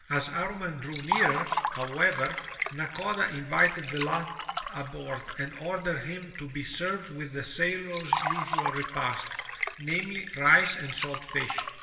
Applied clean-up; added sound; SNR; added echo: none; Liquid; 5 dB; reverberation time 1.2 s.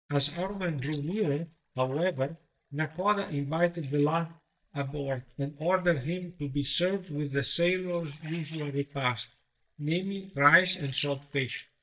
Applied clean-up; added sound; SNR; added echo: neural mask model DeepFilterNet 3.